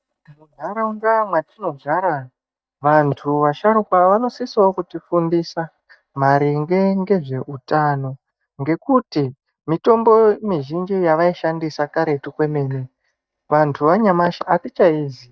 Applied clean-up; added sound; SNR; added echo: neural mask model DeepFilterNet 3.